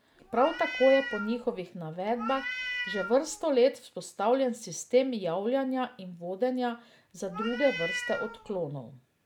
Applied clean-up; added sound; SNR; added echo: none; Meow; 8 dB; none.